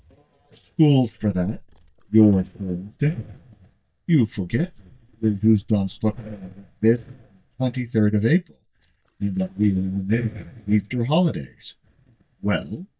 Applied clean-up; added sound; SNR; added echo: neural mask model DeepFilterNet 3.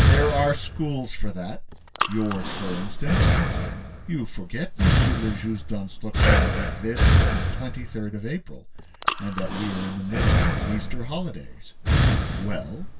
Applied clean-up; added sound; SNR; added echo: none; Breathing; -4 dB; reverberation time 0.1 s.